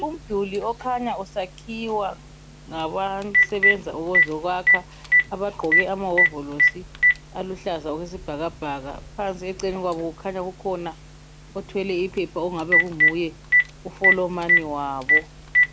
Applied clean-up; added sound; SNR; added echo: none; Telephone; -4 dB; none.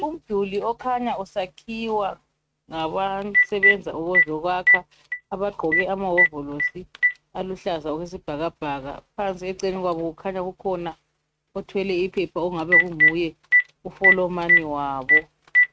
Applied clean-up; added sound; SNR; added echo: neural mask model RNNoise.